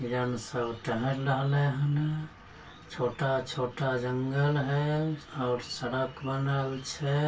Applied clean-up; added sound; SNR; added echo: none; none; none; reverberation time 0.2 s.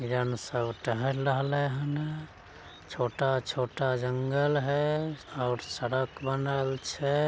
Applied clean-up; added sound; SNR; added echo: none; none; none; none.